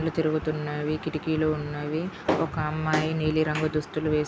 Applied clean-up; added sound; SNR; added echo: none; none; none; none.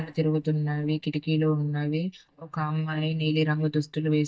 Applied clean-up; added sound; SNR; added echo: neural mask model DeepFilterNet 3.